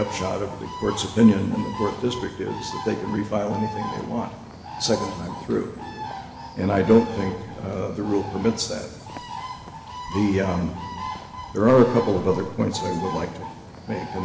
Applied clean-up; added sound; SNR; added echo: none; Bird; 11 dB; reverberation time 1.7 s.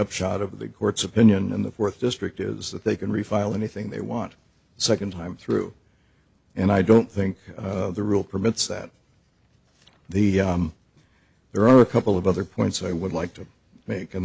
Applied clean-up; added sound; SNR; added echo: none; none; none; none.